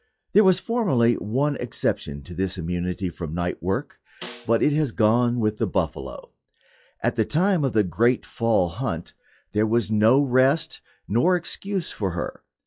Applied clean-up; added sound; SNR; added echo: classical method log-MMSE.